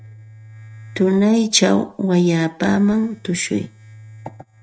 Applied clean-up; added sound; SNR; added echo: neural mask model RNNoise.